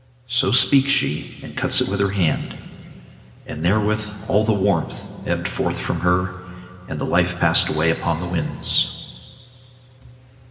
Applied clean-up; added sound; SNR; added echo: none; none; none; reverberation time 2.3 s.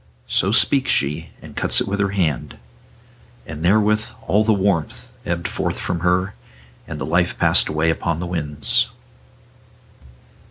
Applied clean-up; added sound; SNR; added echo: none; none; none; none.